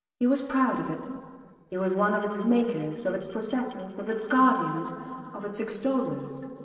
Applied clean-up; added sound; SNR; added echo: neural separator model SepFormer DNS4.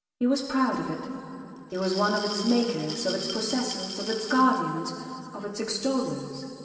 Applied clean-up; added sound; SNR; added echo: none; Glass; 9 dB; reverberation time 2.7 s.